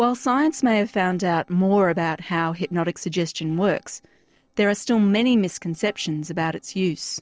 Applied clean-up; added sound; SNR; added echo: neural separator model SepFormer DNS4.